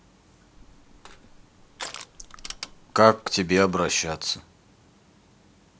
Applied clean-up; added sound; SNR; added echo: none; Crushing; 16 dB; none.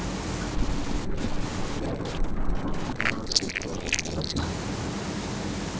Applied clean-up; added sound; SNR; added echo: neural separator model SepFormer DNS4.